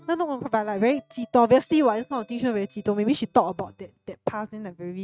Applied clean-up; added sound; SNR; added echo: neural mask model RNNoise.